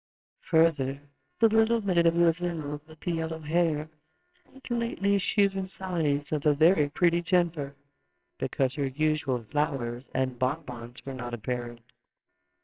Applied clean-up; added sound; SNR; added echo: neural separator model SepFormer WHAMR!.